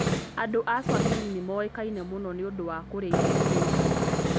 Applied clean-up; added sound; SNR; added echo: none; Tools; -4 dB; none.